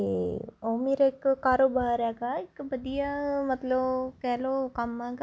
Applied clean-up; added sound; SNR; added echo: none; none; none; none.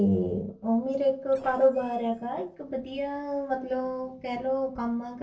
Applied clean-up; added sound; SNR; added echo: neural separator model SepFormer DNS4.